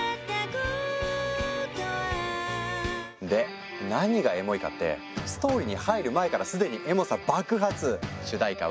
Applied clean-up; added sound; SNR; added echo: none; Wind instrument, woodwind instrument; 19 dB; none.